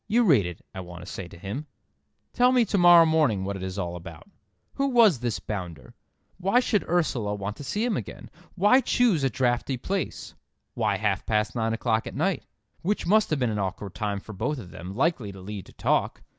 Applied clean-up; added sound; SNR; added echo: none; none; none; none.